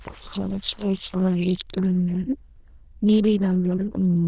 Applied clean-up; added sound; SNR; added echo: neural diffusion model UNIVERSE++.